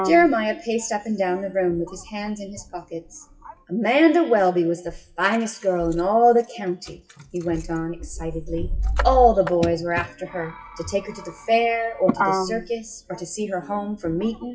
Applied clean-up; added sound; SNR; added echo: classical method WPE with log-MMSE.